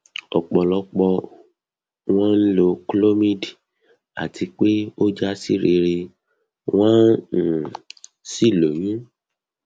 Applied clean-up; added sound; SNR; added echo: none; none; none; none.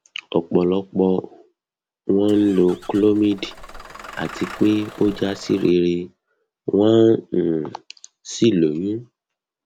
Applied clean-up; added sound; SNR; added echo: none; Engine starting / Bus; 18 dB; none.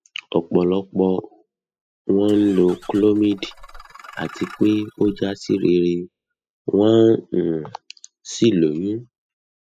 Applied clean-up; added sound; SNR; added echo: classical method spectral subtraction.